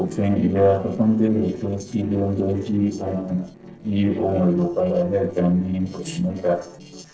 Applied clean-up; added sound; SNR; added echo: neural separator model SepFormer DNS4.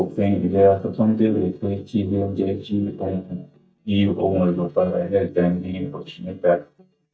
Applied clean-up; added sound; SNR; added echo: neural mask model DeepFilterNet 3.